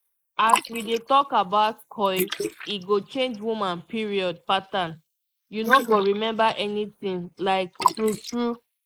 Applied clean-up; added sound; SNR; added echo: neural mask model Resemble Enhance denoiser.